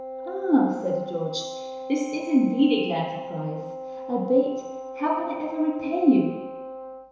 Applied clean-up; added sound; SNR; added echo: none; Wind instrument, woodwind instrument; 10 dB; reverberation time 1.0 s.